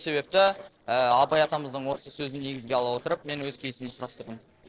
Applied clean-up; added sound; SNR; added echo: neural separator model SepFormer DNS4.